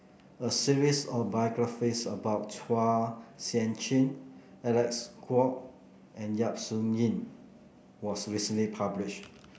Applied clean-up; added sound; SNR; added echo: none; none; none; none.